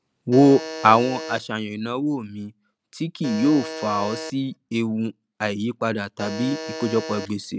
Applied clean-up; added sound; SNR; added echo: none; Alarm; 11 dB; none.